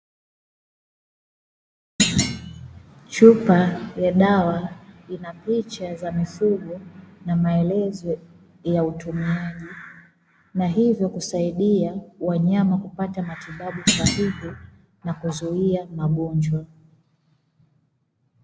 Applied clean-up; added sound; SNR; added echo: none; Thump, thud; 1 dB; none.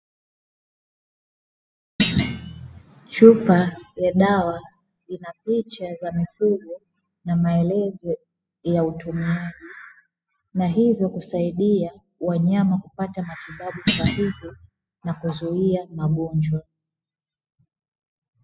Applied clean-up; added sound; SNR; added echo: classical method spectral subtraction.